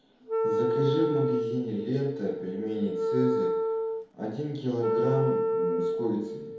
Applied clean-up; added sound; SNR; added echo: none; Wind instrument, woodwind instrument; -2 dB; reverberation time 2.0 s.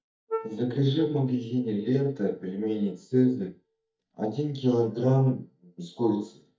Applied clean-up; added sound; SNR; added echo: neural mask model DeepFilterNet 3.